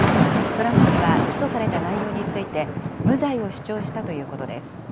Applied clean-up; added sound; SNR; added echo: none; Thunder / Rain; -5 dB; none.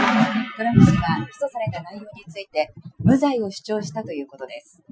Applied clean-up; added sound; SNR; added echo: classical method Wiener filter.